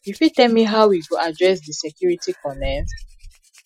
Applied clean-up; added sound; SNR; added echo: classical method Wiener filter.